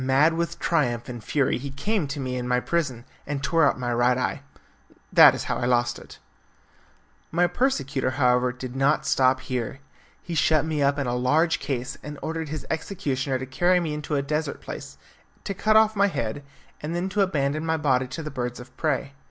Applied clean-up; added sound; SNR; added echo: none; none; none; none.